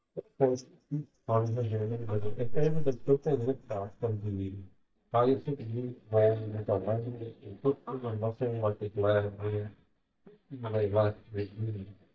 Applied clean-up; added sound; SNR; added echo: neural mask model DeepFilterNet 3.